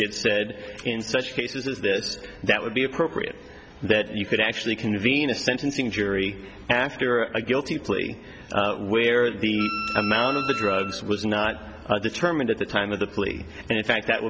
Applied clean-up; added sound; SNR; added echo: none; Wind instrument, woodwind instrument; 7 dB; none.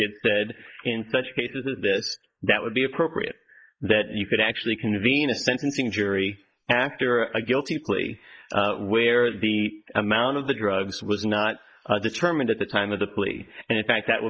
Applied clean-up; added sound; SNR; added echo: neural mask model Resemble Enhance denoiser.